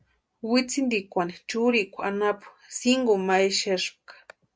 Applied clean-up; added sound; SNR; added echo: none; none; none; none.